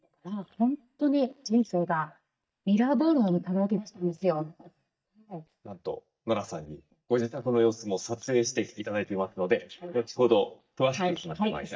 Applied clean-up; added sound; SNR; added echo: neural mask model DeepFilterNet 3.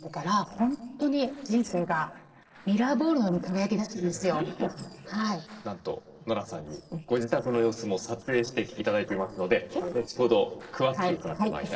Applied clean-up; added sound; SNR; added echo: neural separator model SepFormer DNS4.